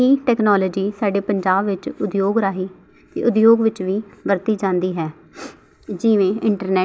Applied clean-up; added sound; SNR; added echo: none; none; none; none.